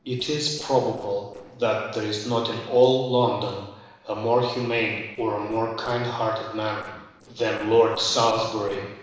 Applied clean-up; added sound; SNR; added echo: neural separator model SepFormer DNS4.